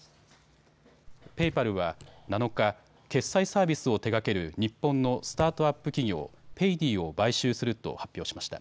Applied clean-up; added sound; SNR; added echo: none; Raindrop / Drip; 16 dB; none.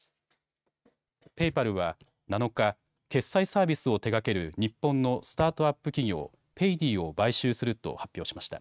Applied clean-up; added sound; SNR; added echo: neural mask model RNNoise.